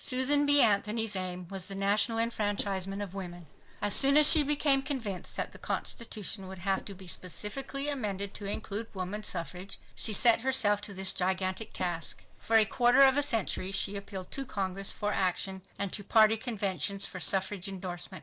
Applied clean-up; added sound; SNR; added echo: neural separator model SepFormer DNS4.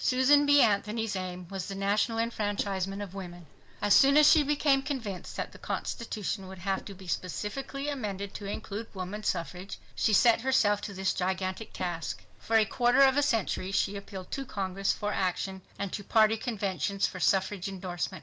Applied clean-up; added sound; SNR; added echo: none; Drawer open or close; 13 dB; none.